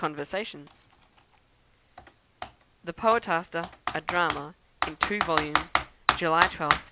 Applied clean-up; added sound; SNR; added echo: none; Computer keyboard; 2 dB; none.